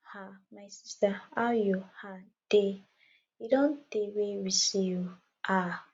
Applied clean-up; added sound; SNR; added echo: none; none; none; none.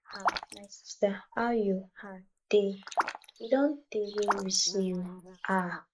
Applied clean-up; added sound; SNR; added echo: neural mask model Resemble Enhance denoiser.